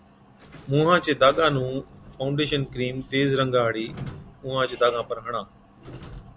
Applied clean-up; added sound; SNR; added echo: none; Squeak / Sliding door; 19 dB; none.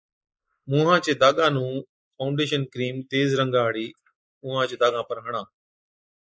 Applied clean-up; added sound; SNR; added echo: neural mask model Resemble Enhance denoiser.